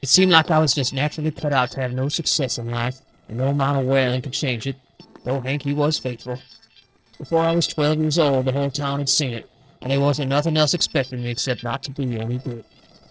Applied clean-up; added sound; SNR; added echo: neural separator model SepFormer DNS4.